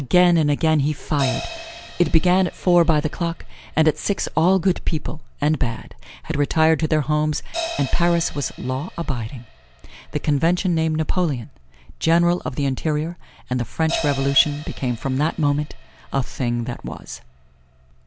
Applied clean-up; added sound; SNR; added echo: none; Crash cymbal; 17 dB; none.